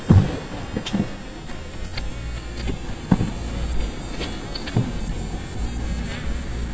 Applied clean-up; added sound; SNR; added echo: neural mask model DeepFilterNet 3.